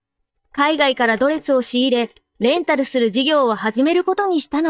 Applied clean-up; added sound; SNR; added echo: neural mask model DeepFilterNet 3.